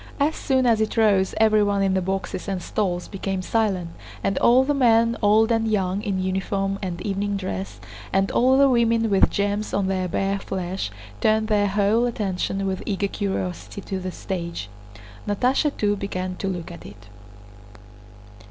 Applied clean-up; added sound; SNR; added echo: none; none; none; none.